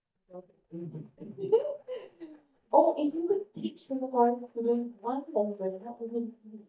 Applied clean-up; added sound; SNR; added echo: neural mask model DeepFilterNet 3.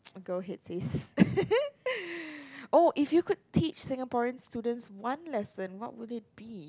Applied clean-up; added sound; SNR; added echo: none; none; none; none.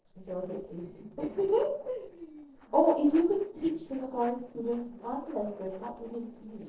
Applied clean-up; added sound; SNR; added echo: neural separator model SepFormer DNS4.